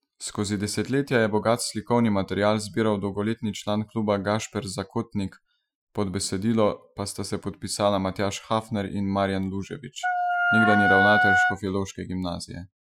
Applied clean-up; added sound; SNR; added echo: classical method Wiener filter.